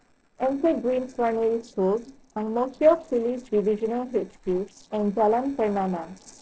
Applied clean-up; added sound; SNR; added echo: neural separator model SepFormer DNS4.